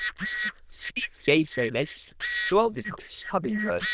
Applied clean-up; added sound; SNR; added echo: neural diffusion model UNIVERSE++.